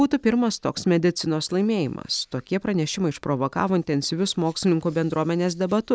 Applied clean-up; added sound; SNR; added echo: none; none; none; none.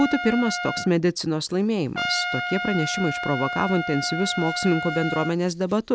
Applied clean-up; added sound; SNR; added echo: none; Trumpet; 6 dB; none.